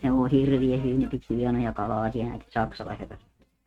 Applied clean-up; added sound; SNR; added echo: neural mask model RNNoise.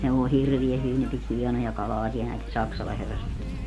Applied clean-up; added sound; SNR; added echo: none; Thunder / Rain; 11 dB; none.